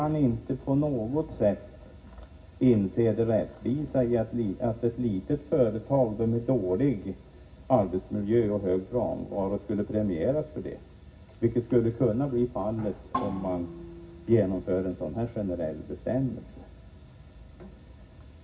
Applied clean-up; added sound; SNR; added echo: none; Percussion; 13 dB; reverberation time 0.4 s.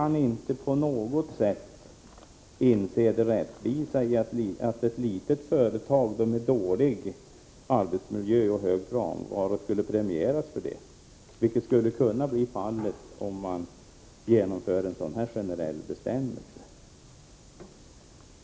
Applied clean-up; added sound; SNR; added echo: none; none; none; none.